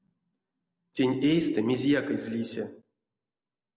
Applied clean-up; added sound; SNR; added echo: none; none; none; none.